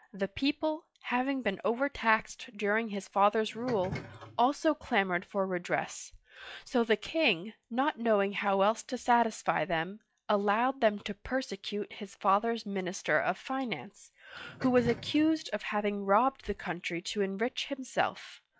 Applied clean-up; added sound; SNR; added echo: classical method log-MMSE.